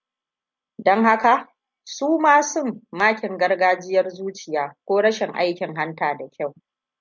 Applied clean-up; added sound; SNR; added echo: none; none; none; none.